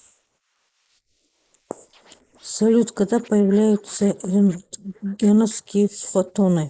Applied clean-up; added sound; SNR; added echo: neural mask model Resemble Enhance denoiser.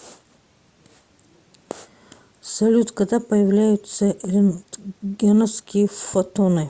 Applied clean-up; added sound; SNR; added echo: none; none; none; none.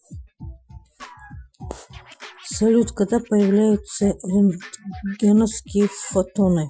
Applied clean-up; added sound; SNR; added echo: classical method Wiener filter.